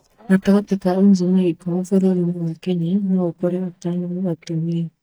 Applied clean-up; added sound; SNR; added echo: neural mask model DeepFilterNet 3.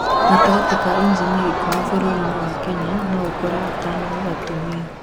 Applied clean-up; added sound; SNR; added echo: none; Crowd; -2 dB; none.